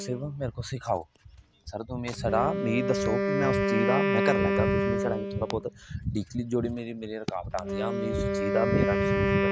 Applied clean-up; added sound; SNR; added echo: none; Wind instrument, woodwind instrument; -1 dB; none.